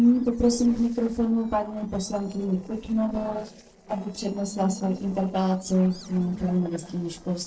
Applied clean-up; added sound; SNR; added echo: neural separator model SepFormer DNS4.